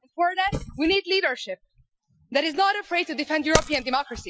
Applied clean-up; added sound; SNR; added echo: classical method Wiener filter.